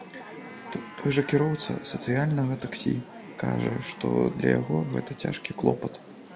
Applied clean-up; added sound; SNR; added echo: none; Chatter / Chirp, tweet / Livestock, farm animals, working animals; 13 dB; none.